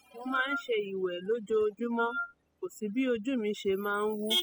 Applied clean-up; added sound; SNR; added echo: classical method spectral subtraction.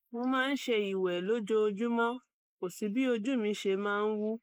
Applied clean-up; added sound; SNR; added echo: neural mask model Resemble Enhance denoiser.